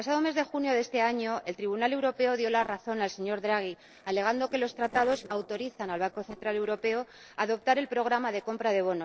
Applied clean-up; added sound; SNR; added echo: neural separator model SepFormer DNS4.